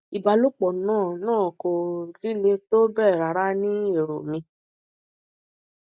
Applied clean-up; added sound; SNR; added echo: none; none; none; none.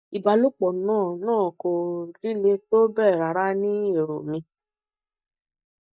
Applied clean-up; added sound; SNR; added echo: neural mask model DeepFilterNet 3.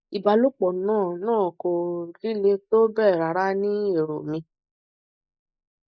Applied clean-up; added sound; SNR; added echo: neural mask model Resemble Enhance denoiser.